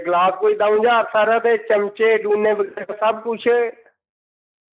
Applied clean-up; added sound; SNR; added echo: neural mask model Resemble Enhance denoiser.